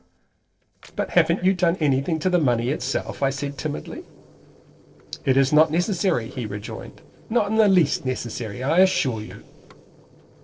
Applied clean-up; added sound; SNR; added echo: neural separator model SepFormer DNS4.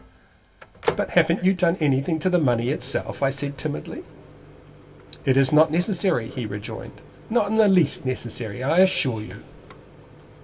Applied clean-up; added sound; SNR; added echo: none; Microwave oven; 16 dB; reverberation time 2.8 s.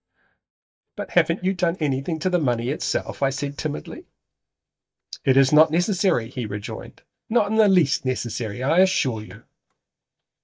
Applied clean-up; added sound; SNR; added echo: neural mask model DeepFilterNet 3.